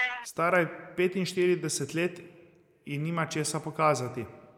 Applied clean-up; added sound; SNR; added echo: neural mask model Resemble Enhance denoiser.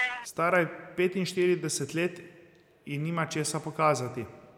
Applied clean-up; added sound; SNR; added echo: none; Meow; 13 dB; none.